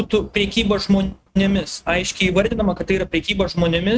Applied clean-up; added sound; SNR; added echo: neural mask model RNNoise.